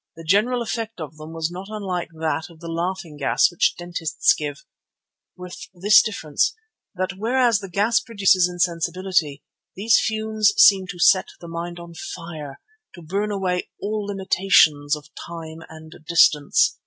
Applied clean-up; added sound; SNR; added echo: none; none; none; none.